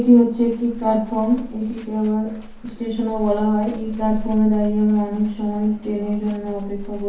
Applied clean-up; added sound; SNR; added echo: none; Livestock, farm animals, working animals; 13 dB; reverberation time 0.6 s.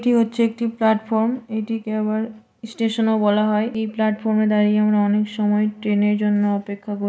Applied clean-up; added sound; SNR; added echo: none; none; none; none.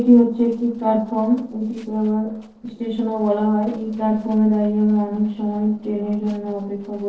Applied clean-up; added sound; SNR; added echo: neural separator model SepFormer DNS4.